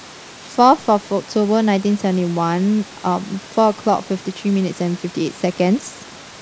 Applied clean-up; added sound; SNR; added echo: none; Water; 19 dB; none.